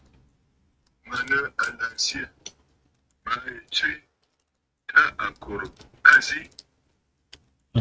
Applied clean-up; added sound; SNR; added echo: neural mask model RNNoise.